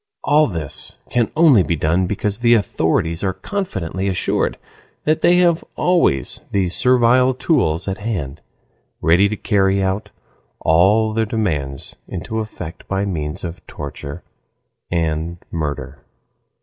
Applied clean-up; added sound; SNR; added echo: none; none; none; none.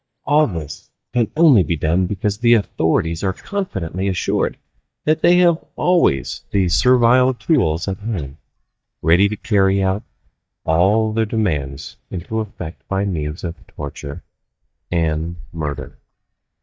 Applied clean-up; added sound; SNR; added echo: neural mask model DeepFilterNet 3.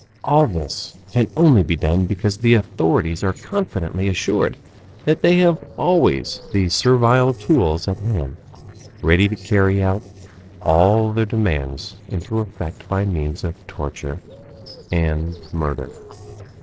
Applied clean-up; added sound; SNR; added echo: neural separator model SepFormer DNS4.